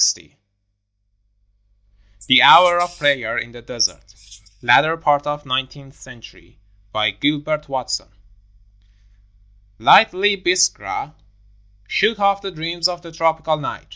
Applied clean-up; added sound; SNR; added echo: neural mask model DeepFilterNet 3.